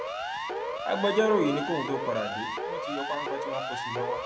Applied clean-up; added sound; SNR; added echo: none; Siren; 2 dB; none.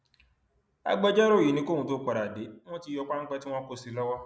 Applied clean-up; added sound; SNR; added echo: none; none; none; none.